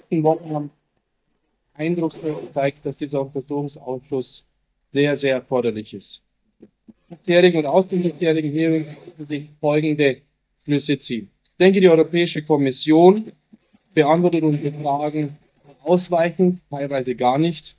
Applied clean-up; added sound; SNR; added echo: neural mask model DeepFilterNet 3.